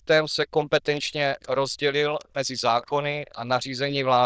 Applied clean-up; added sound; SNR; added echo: neural diffusion model UNIVERSE++.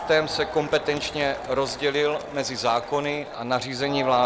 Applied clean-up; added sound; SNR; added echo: none; Crowd; 11 dB; none.